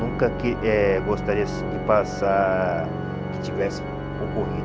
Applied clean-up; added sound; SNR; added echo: none; Organ; 4 dB; none.